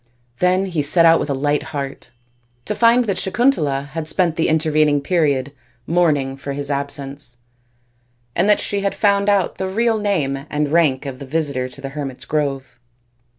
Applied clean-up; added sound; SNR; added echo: none; none; none; none.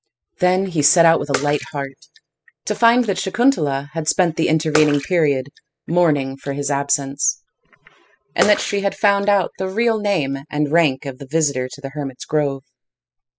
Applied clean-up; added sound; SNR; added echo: classical method spectral subtraction.